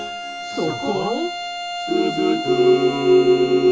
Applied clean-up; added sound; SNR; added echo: none; Bowed string instrument; 9 dB; reverberation time 0.2 s.